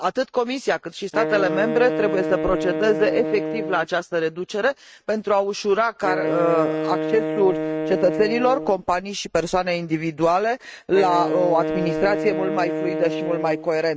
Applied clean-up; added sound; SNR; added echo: neural mask model RNNoise.